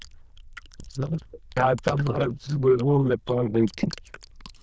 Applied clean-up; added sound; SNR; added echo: neural diffusion model UNIVERSE++.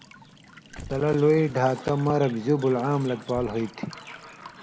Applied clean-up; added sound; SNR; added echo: none; Walk, footsteps / Stream / Trickle, dribble / Chirp, tweet + Slam / Car; 19 dB; none.